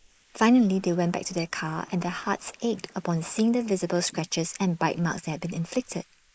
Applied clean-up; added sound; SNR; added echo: neural mask model Resemble Enhance denoiser.